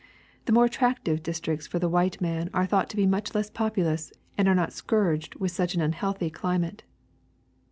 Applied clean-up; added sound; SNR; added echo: none; none; none; none.